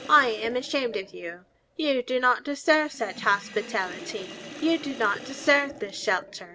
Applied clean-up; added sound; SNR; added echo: none; Sink (filling or washing); 16 dB; none.